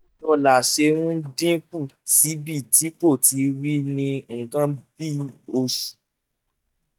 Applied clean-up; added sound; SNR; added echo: neural mask model DeepFilterNet 3.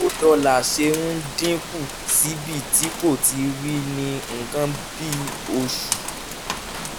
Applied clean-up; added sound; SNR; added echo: none; Rain; 8 dB; none.